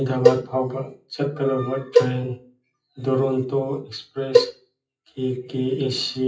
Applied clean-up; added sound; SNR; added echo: classical method WPE with log-MMSE.